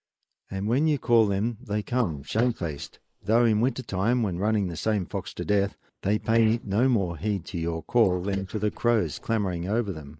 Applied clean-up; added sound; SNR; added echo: neural mask model Resemble Enhance denoiser.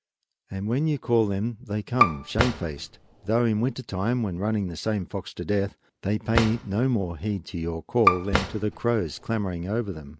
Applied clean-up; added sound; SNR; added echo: none; Bowed string instrument + Drawer open or close; 3 dB; none.